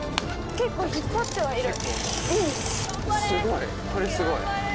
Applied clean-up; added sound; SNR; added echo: none; Tearing; 10 dB; none.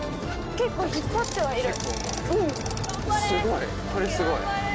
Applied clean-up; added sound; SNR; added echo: none; none; none; none.